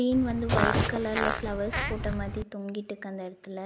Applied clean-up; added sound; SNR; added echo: none; Fart; -2 dB; none.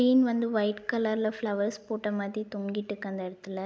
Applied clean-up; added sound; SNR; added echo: none; none; none; none.